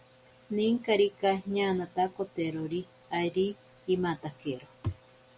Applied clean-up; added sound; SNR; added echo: none; none; none; none.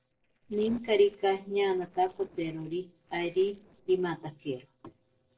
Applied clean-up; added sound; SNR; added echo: neural separator model SepFormer DNS4.